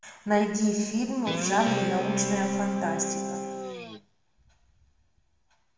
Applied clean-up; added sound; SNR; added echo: none; Guitar; 0 dB; reverberation time 1.5 s.